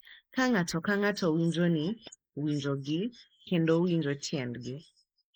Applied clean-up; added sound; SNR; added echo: neural mask model Resemble Enhance denoiser.